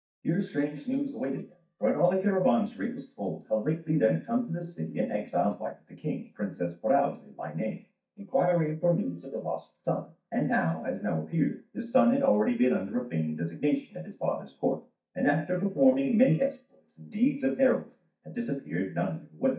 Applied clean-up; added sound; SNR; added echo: neural mask model DeepFilterNet 3.